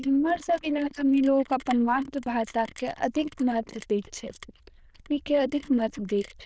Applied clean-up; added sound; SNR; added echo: neural diffusion model UNIVERSE++.